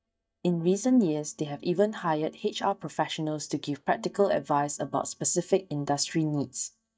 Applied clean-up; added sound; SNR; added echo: neural mask model DeepFilterNet 3.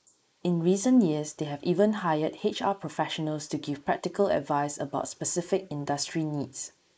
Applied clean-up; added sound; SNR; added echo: neural mask model Resemble Enhance denoiser.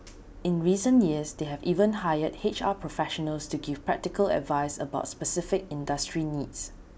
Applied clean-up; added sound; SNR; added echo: none; none; none; none.